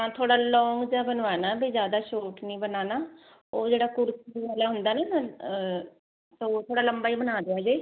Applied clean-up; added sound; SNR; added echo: none; none; none; none.